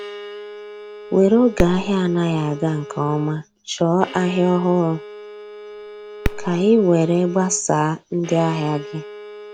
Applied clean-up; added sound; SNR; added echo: none; Bowed string instrument + Fireworks; 11 dB; none.